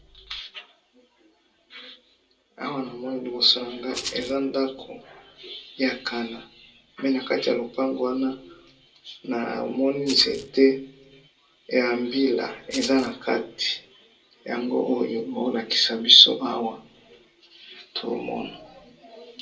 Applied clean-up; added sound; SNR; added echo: none; Rattle (instrument); 9 dB; reverberation time 0.2 s.